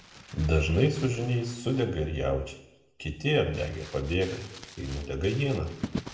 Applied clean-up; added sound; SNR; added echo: none; Crumpling, crinkling; 15 dB; reverberation time 0.7 s.